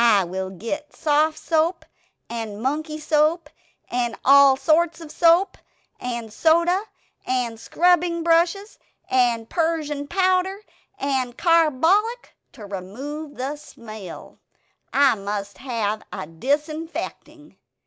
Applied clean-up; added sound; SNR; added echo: none; none; none; none.